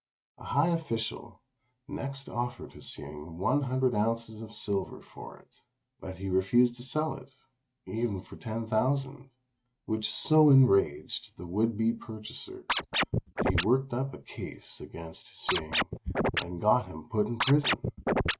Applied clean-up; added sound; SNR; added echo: neural mask model RNNoise.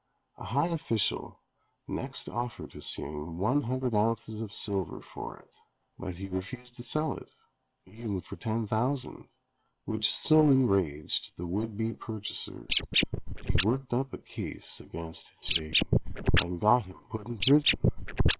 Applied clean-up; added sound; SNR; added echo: neural separator model SepFormer WHAM!.